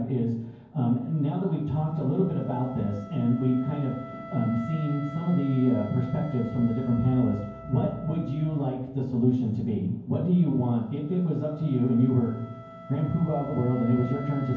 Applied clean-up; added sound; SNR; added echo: none; Wind instrument, woodwind instrument; 19 dB; reverberation time 0.9 s.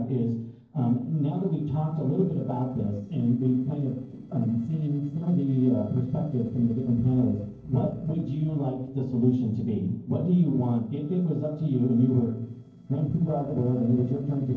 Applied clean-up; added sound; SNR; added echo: neural separator model SepFormer DNS4.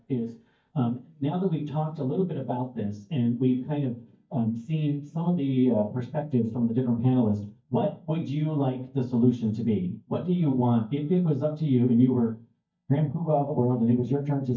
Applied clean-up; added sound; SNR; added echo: neural mask model DeepFilterNet 3.